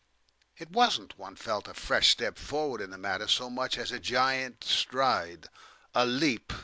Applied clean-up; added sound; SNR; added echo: none; none; none; none.